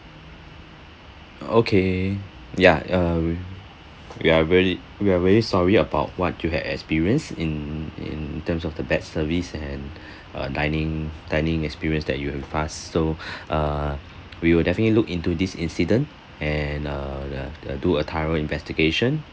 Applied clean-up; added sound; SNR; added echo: none; none; none; none.